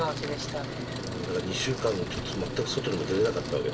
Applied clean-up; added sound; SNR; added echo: none; Truck; 4 dB; reverberation time 2.8 s.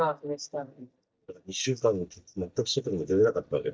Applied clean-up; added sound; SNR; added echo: neural mask model DeepFilterNet 3.